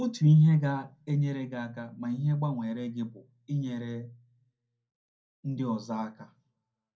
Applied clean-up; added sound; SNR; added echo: none; none; none; reverberation time 0.2 s.